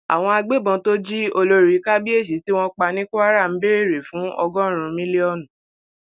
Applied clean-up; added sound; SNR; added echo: none; none; none; none.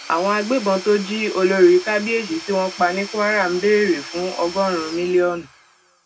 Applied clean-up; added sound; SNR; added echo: none; Tools / Domestic sounds, home sounds; 16 dB; reverberation time 0.2 s.